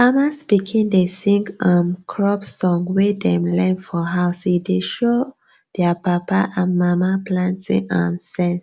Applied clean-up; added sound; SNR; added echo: none; none; none; none.